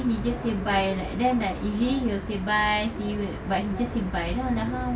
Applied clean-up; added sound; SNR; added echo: none; none; none; none.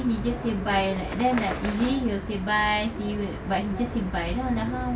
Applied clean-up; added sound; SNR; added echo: none; Bird; 12 dB; none.